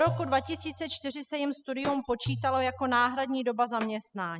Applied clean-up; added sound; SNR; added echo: classical method spectral subtraction.